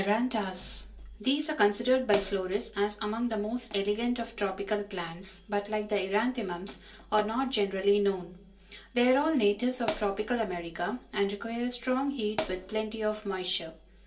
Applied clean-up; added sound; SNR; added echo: none; Hi-hat; 6 dB; reverberation time 0.3 s.